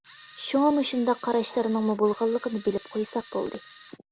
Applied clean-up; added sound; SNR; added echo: none; Camera; 17 dB; none.